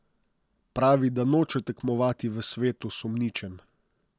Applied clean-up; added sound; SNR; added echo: none; none; none; none.